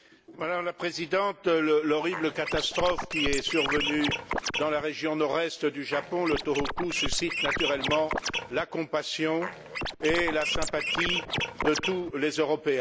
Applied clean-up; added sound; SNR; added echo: none; Scratching (performance technique); 3 dB; none.